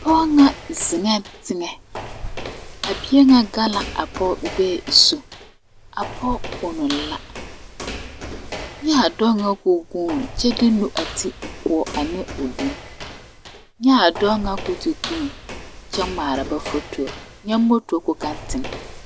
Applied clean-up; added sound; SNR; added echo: none; Walk, footsteps; 11 dB; none.